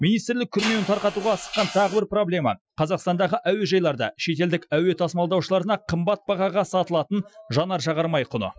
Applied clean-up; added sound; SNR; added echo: classical method Wiener filter.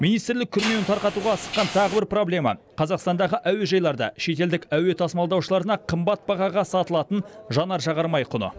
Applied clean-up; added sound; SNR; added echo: none; Mechanisms; 12 dB; none.